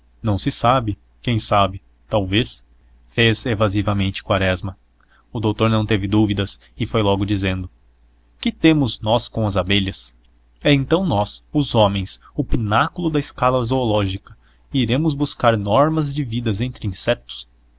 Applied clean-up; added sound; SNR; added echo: none; none; none; none.